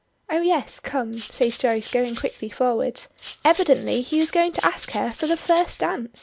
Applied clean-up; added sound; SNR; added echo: none; Rattle (instrument); 5 dB; none.